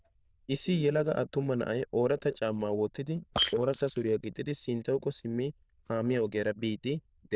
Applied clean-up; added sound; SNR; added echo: neural diffusion model UNIVERSE++.